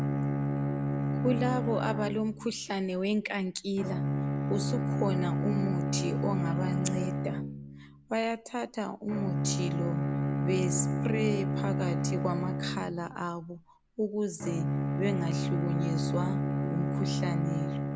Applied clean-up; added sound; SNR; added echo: none; Bowed string instrument; -3 dB; none.